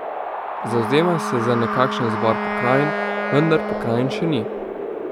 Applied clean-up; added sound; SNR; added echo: none; Wind instrument, woodwind instrument + Wind; 2 dB; none.